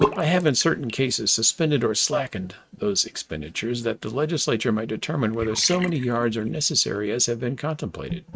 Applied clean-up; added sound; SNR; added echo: neural mask model RNNoise.